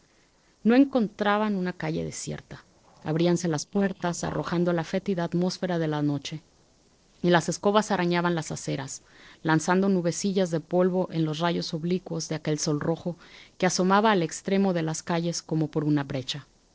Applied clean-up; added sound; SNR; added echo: neural separator model SepFormer DNS4.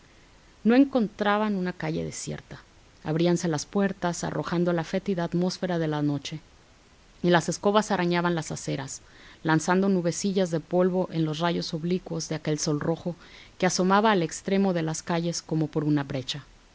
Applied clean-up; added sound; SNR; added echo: none; none; none; none.